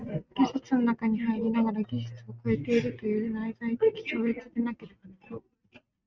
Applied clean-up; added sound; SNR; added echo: neural mask model RNNoise.